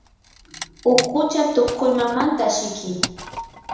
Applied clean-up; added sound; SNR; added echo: none; Wood; 10 dB; reverberation time 1.0 s.